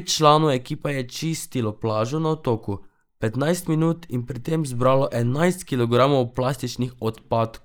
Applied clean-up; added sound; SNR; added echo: neural mask model Resemble Enhance denoiser.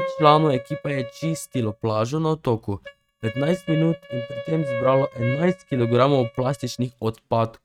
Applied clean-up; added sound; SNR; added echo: neural mask model RNNoise.